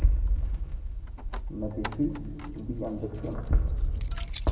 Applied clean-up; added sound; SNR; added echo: none; Keys jangling; 20 dB; reverberation time 2.5 s.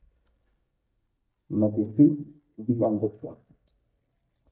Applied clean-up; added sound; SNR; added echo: neural mask model DeepFilterNet 3.